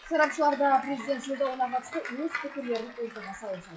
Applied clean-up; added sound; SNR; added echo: classical method WPE with log-MMSE.